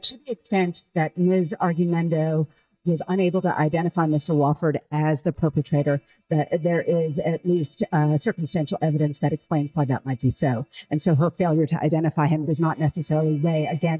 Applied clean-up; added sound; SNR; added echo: neural mask model DeepFilterNet 3.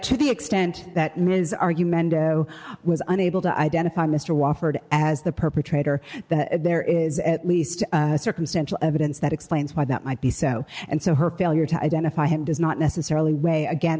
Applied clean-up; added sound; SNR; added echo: none; none; none; none.